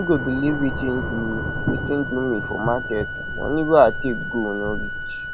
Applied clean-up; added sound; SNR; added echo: none; Thunder / Rain + Organ; 5 dB; none.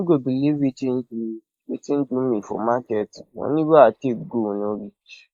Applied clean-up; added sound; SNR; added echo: neural mask model Resemble Enhance denoiser.